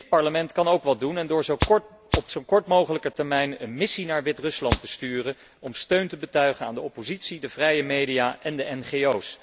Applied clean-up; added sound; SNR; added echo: none; Rattle (instrument); -2 dB; none.